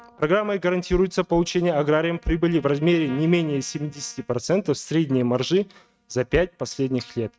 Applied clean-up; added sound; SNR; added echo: neural mask model RNNoise.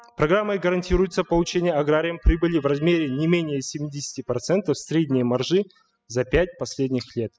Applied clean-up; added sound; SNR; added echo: classical method spectral subtraction.